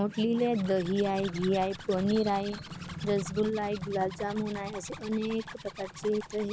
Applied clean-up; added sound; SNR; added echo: none; Zipper (clothing); 16 dB; none.